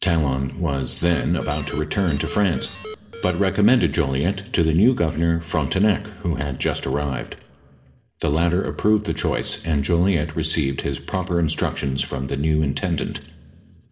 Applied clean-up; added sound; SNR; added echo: none; Alarm; 13 dB; reverberation time 2.5 s.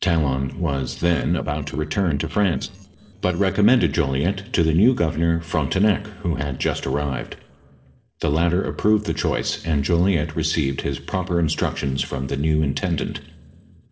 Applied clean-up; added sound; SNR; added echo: neural separator model SepFormer DNS4.